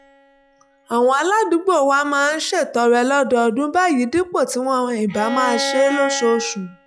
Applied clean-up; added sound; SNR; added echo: classical method log-MMSE.